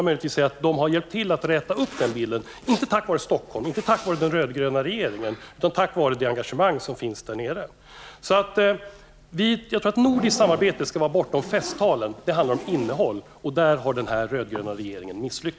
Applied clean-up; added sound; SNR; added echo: none; Zipper (clothing); 17 dB; none.